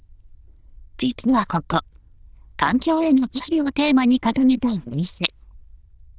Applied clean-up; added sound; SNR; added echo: neural diffusion model UNIVERSE++.